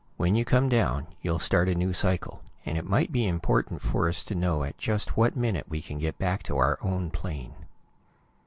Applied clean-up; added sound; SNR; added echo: none; none; none; none.